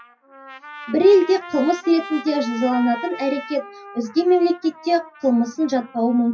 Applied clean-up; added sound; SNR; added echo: classical method WPE with log-MMSE.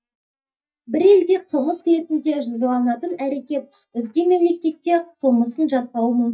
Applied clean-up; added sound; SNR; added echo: neural mask model DeepFilterNet 3.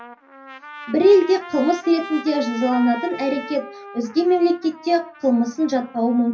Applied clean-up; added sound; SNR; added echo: none; Trumpet; 16 dB; reverberation time 0.4 s.